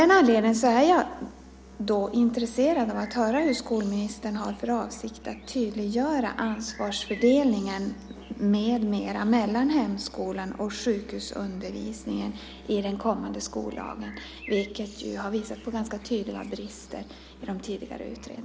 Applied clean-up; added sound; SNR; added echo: none; Musical instrument + Bird; 20 dB; none.